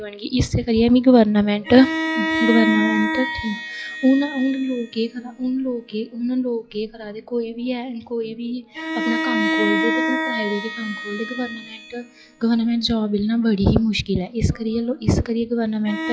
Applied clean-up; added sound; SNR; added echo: classical method log-MMSE.